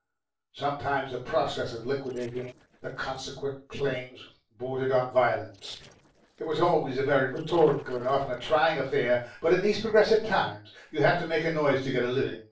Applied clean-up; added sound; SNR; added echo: neural separator model SepFormer DNS4.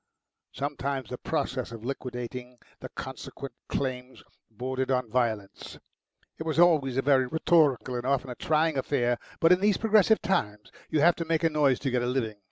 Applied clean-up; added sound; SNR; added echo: none; none; none; none.